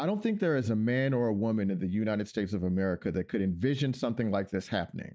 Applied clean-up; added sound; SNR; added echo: none; none; none; none.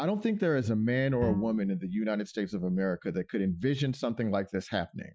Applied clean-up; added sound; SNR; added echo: classical method Wiener filter.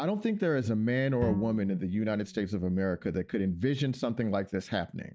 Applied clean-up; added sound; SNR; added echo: none; Bowed string instrument; 11 dB; none.